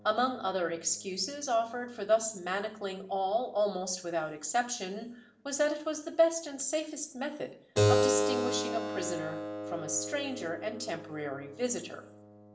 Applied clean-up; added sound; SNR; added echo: none; Keyboard (musical); 3 dB; reverberation time 0.4 s.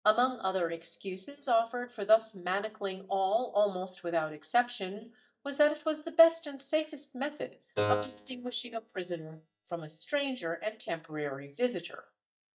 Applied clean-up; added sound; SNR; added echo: neural mask model DeepFilterNet 3.